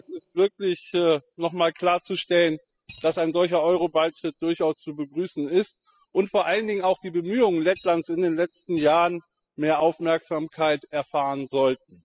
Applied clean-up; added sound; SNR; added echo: classical method spectral subtraction.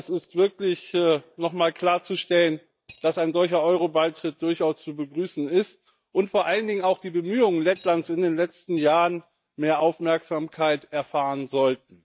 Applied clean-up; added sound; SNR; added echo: neural mask model DeepFilterNet 3.